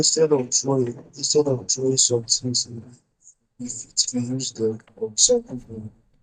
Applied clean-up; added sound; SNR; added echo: neural mask model DeepFilterNet 3.